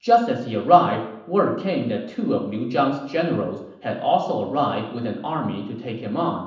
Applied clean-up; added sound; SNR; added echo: none; none; none; reverberation time 0.8 s.